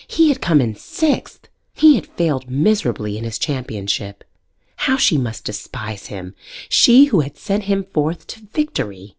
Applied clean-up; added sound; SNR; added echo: none; none; none; none.